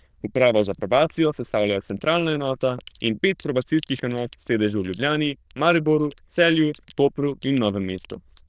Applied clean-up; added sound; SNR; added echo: neural diffusion model UNIVERSE++.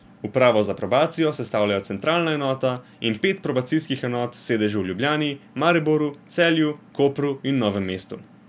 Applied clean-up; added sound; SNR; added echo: none; none; none; none.